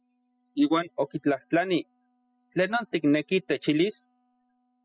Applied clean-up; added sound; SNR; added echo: classical method spectral subtraction.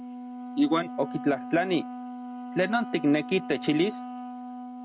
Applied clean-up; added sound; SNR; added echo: none; Wind instrument, woodwind instrument; 9 dB; none.